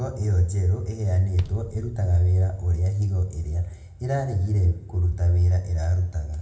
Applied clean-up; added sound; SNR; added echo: none; Bass drum; 20 dB; reverberation time 0.6 s.